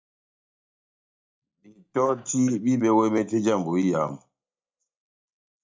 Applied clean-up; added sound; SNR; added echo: neural mask model DeepFilterNet 3.